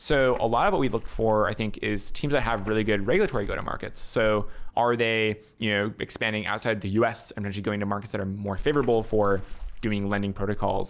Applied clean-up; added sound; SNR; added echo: none; Water / Splash, splatter; 6 dB; none.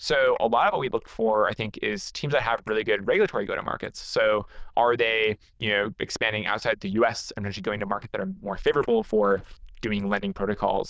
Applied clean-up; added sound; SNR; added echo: neural diffusion model UNIVERSE++.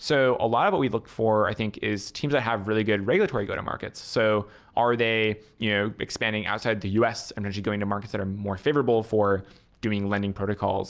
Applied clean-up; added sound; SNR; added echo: none; none; none; none.